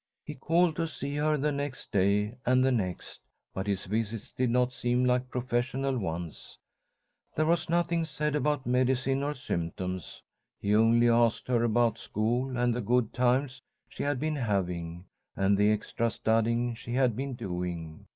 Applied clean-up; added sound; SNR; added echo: none; none; none; none.